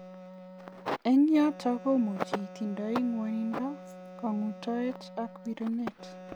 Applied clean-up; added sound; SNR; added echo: none; Wind instrument, woodwind instrument; 16 dB; none.